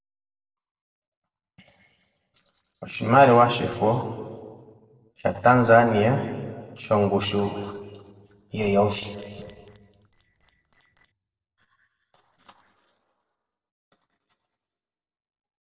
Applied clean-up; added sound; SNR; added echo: neural separator model SepFormer DNS4.